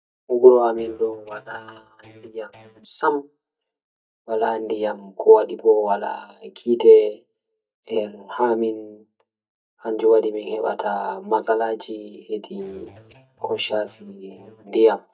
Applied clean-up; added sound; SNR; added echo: neural mask model DeepFilterNet 3.